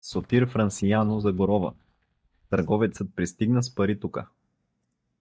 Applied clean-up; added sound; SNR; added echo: neural mask model DeepFilterNet 3.